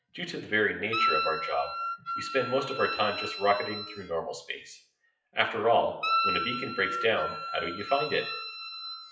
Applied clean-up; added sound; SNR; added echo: classical method WPE with log-MMSE.